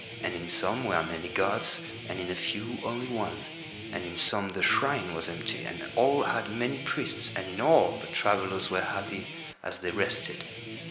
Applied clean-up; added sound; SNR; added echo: none; Guitar; 10 dB; none.